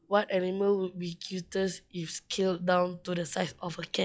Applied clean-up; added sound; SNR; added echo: classical method log-MMSE.